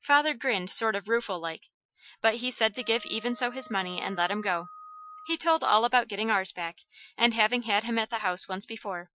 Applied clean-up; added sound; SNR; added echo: classical method Wiener filter.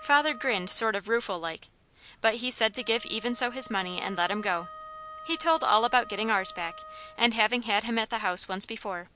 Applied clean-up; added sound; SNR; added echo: none; Wind instrument, woodwind instrument; 18 dB; none.